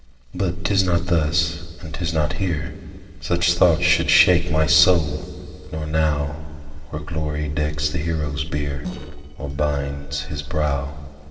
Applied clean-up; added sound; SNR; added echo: neural separator model SepFormer DNS4.